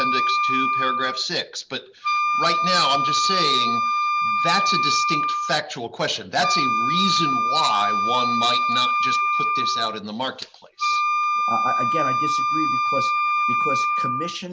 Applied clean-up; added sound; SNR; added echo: none; Wind instrument, woodwind instrument; -5 dB; none.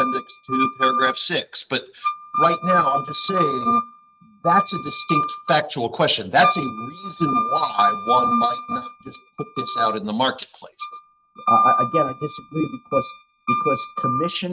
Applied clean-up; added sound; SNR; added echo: neural mask model RNNoise.